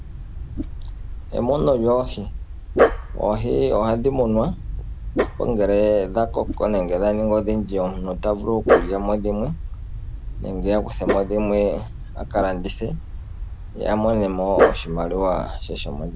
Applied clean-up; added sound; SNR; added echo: none; Dog; 3 dB; none.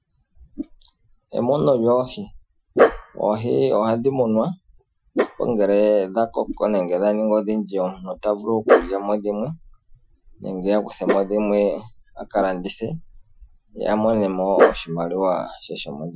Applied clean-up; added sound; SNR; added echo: classical method Wiener filter.